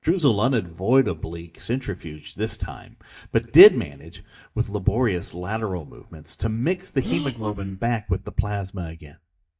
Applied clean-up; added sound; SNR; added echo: neural mask model DeepFilterNet 3.